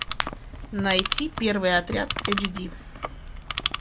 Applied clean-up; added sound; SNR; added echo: none; Clock; 0 dB; none.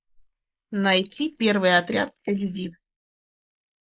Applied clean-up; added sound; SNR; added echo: neural mask model Resemble Enhance denoiser.